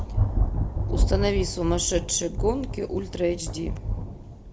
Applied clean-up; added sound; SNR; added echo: none; Thunder; -2 dB; none.